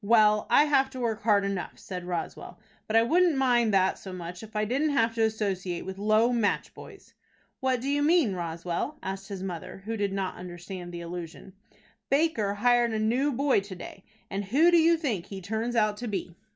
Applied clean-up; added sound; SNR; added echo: none; none; none; none.